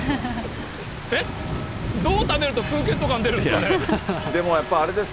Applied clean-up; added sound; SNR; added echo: none; Rain; 4 dB; none.